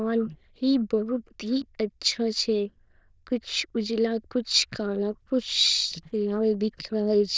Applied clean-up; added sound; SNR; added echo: neural diffusion model UNIVERSE++.